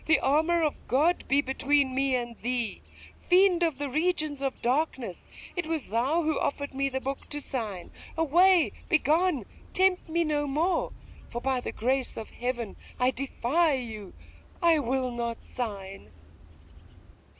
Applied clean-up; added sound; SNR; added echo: none; Wind / Bird / Insect; 20 dB; none.